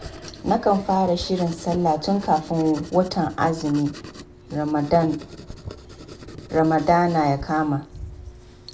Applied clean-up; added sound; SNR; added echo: none; Writing; 17 dB; reverberation time 0.3 s.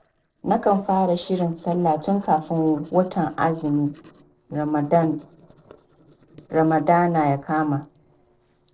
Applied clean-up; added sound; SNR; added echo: neural separator model SepFormer DNS4.